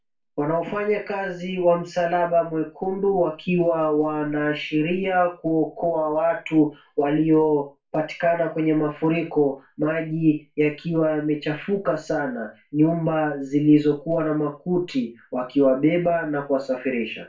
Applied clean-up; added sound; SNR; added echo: none; none; none; reverberation time 0.3 s.